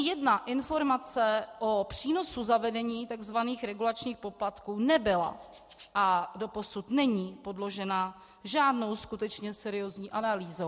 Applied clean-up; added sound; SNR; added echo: none; Rattle (instrument); 13 dB; none.